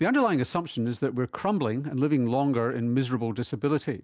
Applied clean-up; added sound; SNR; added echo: none; none; none; none.